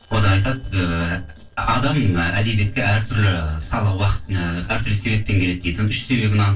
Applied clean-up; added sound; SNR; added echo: neural separator model SepFormer DNS4.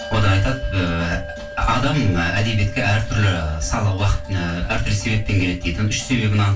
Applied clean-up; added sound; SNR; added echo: none; Bell; 17 dB; reverberation time 0.2 s.